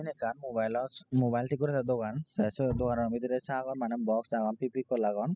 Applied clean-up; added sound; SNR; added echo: classical method spectral subtraction.